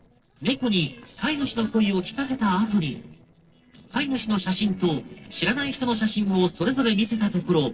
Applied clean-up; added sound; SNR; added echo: neural separator model SepFormer DNS4.